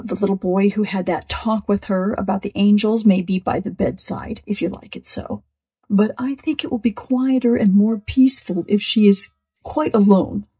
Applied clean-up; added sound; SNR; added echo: neural mask model DeepFilterNet 3.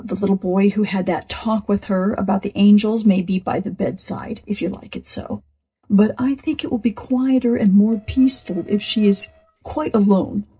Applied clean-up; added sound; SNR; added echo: neural separator model SepFormer DNS4.